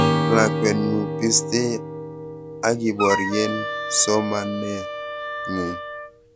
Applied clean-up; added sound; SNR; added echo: none; Acoustic guitar / Strum + Wind instrument, woodwind instrument; 3 dB; none.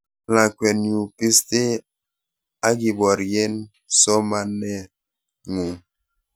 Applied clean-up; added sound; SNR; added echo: none; none; none; none.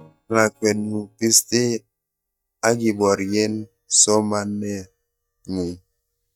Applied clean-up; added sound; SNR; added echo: neural mask model DeepFilterNet 3.